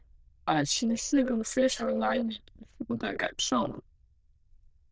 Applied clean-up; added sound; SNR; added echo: neural diffusion model UNIVERSE++.